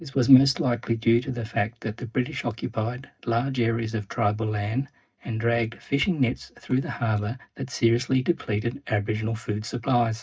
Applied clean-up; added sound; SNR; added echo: neural mask model DeepFilterNet 3.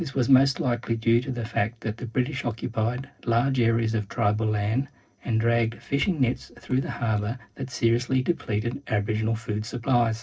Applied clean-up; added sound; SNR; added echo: neural separator model SepFormer DNS4.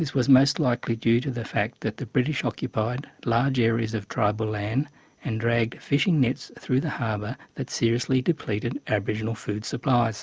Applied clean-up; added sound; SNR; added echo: none; none; none; none.